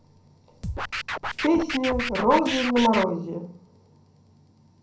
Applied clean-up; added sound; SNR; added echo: none; Scratching (performance technique); 4 dB; reverberation time 0.6 s.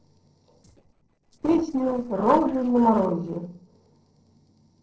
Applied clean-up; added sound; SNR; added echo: neural separator model SepFormer DNS4.